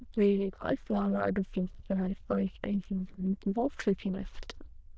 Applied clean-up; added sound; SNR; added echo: neural diffusion model UNIVERSE++.